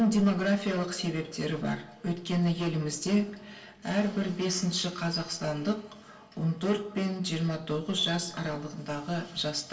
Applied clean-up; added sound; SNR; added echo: none; none; none; reverberation time 0.3 s.